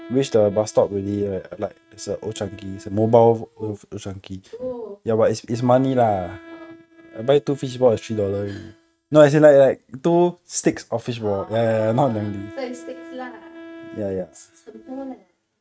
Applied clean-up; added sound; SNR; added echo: neural mask model RNNoise.